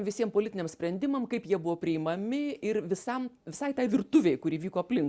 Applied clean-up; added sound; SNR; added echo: none; none; none; none.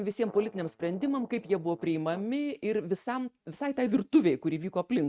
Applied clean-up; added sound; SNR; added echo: neural mask model RNNoise.